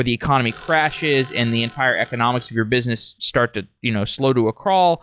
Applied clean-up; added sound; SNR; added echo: classical method log-MMSE.